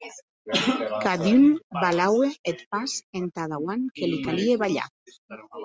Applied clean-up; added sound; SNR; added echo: none; none; none; none.